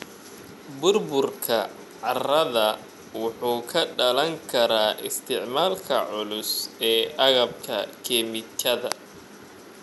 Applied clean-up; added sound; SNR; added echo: none; none; none; none.